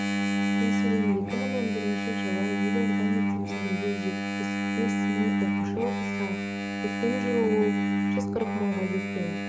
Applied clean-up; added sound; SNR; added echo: neural mask model RNNoise.